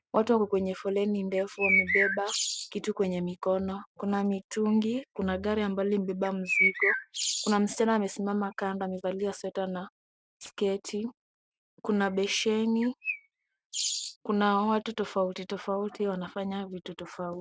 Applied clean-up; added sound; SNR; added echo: neural mask model RNNoise.